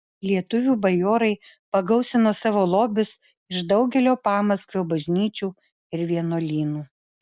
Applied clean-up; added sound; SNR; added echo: none; none; none; none.